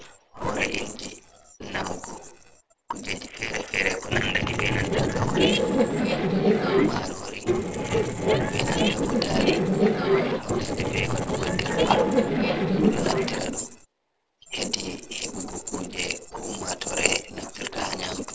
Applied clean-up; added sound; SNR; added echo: neural separator model SepFormer DNS4.